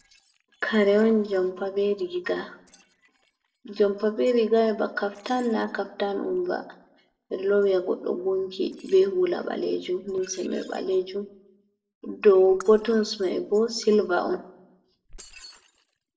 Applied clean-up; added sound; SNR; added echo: neural separator model SepFormer DNS4.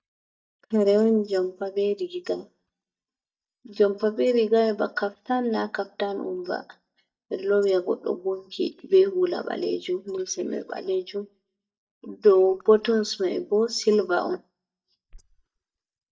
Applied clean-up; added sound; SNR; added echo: neural mask model DeepFilterNet 3.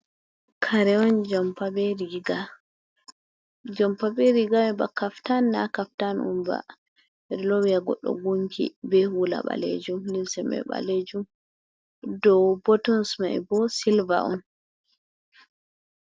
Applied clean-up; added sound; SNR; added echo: none; none; none; none.